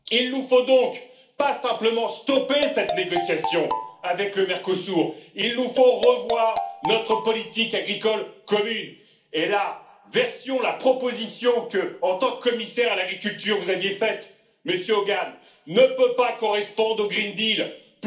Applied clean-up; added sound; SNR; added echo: none; Marimba, xylophone; 6 dB; reverberation time 0.4 s.